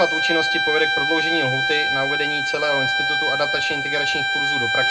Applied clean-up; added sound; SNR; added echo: none; Bowed string instrument; -4 dB; reverberation time 0.2 s.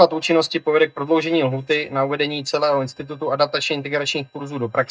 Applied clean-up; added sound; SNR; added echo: neural mask model DeepFilterNet 3.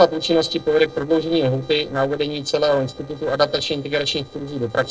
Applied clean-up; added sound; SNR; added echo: neural separator model SepFormer DNS4.